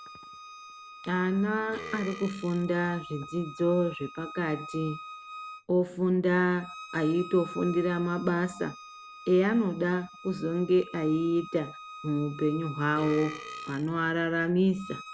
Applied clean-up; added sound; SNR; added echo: none; Bowed string instrument + Burping, eructation; 15 dB; none.